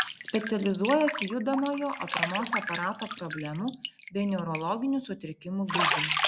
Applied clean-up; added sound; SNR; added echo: none; Bathtub (filling or washing); 3 dB; none.